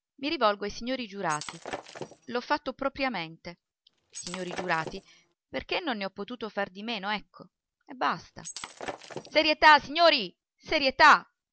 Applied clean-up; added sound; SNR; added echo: none; Shatter; 14 dB; none.